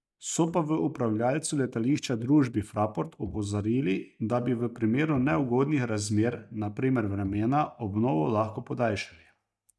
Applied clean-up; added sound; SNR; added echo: neural mask model DeepFilterNet 3.